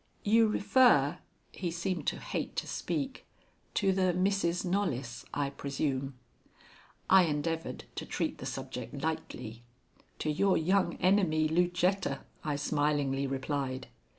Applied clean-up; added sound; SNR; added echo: none; none; none; none.